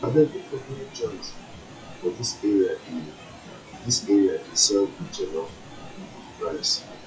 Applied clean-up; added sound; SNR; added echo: classical method WPE with log-MMSE.